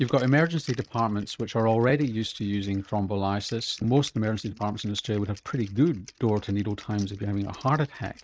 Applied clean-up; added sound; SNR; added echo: neural mask model RNNoise.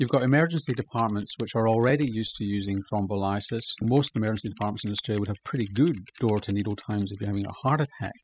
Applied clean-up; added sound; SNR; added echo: classical method spectral subtraction.